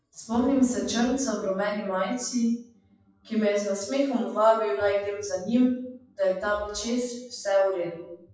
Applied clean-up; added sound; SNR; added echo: classical method WPE with log-MMSE.